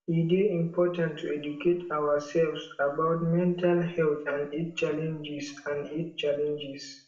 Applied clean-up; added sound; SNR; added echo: none; none; none; reverberation time 0.5 s.